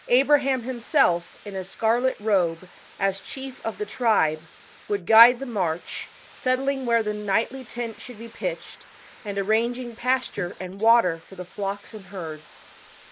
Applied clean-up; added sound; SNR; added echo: neural mask model Resemble Enhance denoiser.